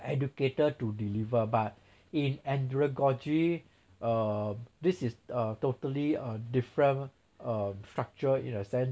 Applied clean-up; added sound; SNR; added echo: none; none; none; none.